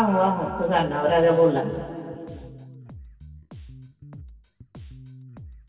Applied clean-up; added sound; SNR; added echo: none; Bass guitar; 18 dB; reverberation time 2.6 s.